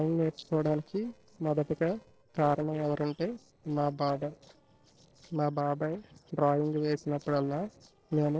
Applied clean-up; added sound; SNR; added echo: neural separator model SepFormer DNS4.